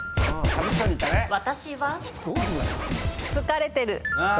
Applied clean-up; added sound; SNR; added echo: none; none; none; none.